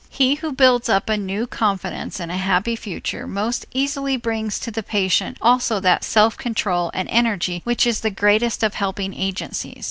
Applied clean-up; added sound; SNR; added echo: none; none; none; none.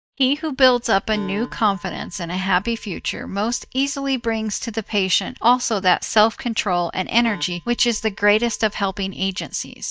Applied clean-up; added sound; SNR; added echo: neural mask model DeepFilterNet 3.